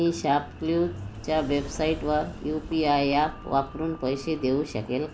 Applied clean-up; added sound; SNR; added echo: none; Engine + Sliding door; 14 dB; none.